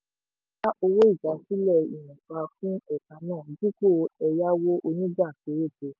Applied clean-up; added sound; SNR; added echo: none; none; none; none.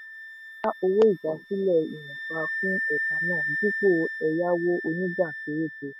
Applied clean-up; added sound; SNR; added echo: none; Wind instrument, woodwind instrument; 6 dB; none.